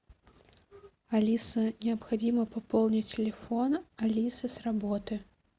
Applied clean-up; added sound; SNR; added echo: none; none; none; none.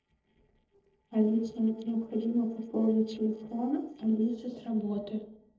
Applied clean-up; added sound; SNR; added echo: neural separator model SepFormer DNS4.